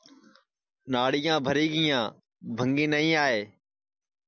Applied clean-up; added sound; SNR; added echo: none; none; none; none.